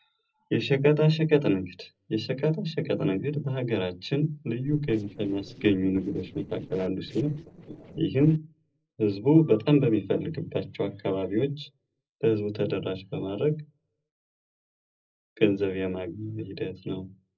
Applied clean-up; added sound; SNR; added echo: neural separator model SepFormer DNS4.